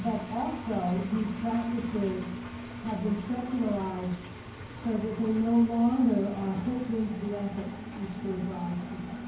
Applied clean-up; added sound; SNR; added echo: none; Engine; 10 dB; reverberation time 0.9 s.